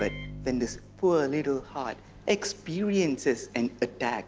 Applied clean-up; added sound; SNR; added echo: none; Microwave oven; 16 dB; none.